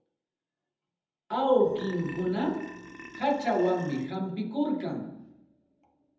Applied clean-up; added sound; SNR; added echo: none; Burping, eructation; 14 dB; reverberation time 0.8 s.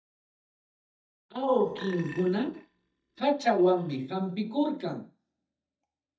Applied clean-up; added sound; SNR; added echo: neural mask model DeepFilterNet 3.